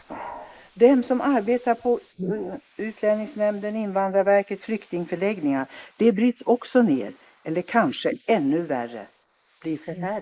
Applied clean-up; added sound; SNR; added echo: neural mask model Resemble Enhance denoiser.